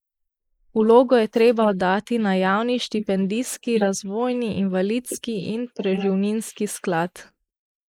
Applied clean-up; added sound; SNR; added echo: neural mask model Resemble Enhance denoiser.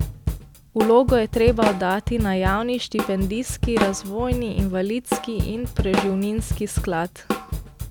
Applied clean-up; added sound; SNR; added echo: none; Drum kit; 4 dB; none.